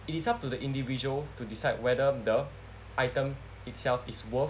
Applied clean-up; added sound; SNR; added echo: none; none; none; none.